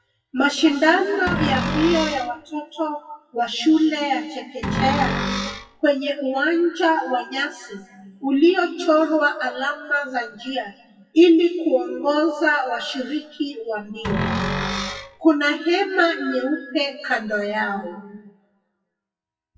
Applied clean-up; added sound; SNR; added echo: classical method WPE with log-MMSE.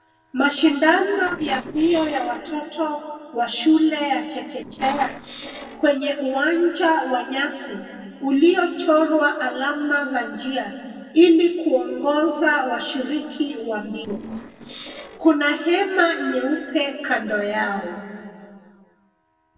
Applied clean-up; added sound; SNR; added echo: neural separator model SepFormer DNS4.